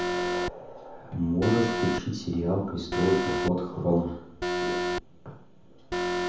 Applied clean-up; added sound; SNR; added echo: none; Alarm; 2 dB; reverberation time 0.7 s.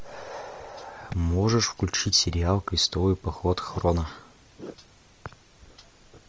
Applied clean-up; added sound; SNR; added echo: none; none; none; none.